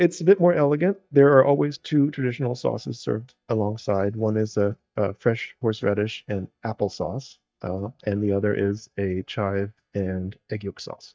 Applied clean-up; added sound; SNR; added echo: neural mask model DeepFilterNet 3.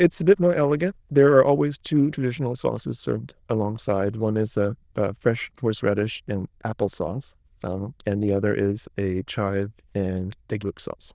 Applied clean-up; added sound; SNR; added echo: neural diffusion model UNIVERSE++.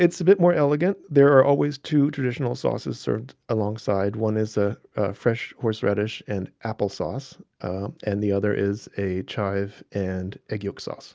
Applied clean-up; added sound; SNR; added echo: none; none; none; none.